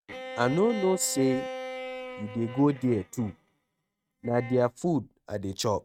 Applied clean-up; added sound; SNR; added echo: neural mask model RNNoise.